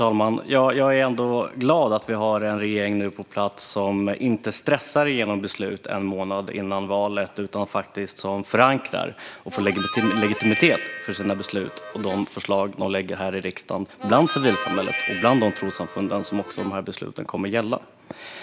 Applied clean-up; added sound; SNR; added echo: none; Harmonica; 8 dB; none.